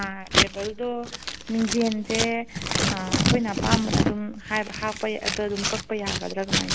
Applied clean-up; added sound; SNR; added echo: none; Scissors; -2 dB; none.